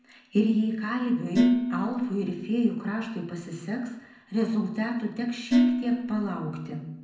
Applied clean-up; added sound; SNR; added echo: none; Dishes, pots, and pans; 2 dB; reverberation time 0.7 s.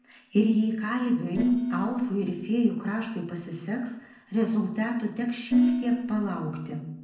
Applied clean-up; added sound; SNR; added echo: neural separator model SepFormer DNS4.